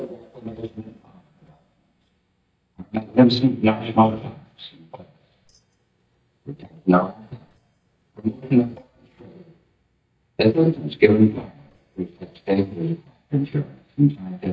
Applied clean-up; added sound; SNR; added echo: neural mask model DeepFilterNet 3.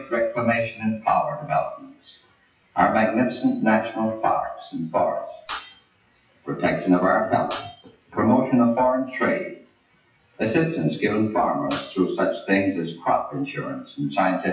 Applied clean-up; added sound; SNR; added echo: classical method WPE with log-MMSE.